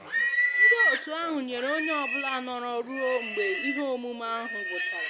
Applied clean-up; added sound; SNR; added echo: none; Livestock, farm animals, working animals; -3 dB; none.